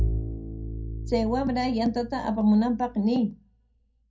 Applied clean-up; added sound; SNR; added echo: none; Bowed string instrument; 7 dB; reverberation time 0.2 s.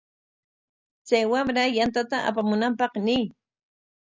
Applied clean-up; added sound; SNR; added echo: none; none; none; none.